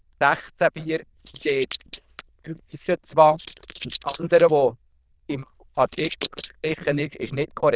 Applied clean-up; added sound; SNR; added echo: neural diffusion model UNIVERSE++.